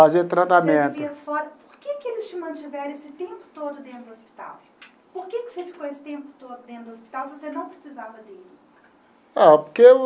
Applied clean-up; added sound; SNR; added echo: none; none; none; none.